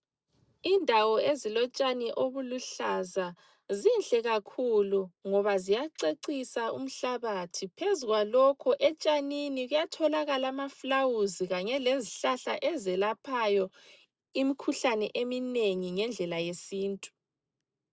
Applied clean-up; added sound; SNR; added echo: none; none; none; none.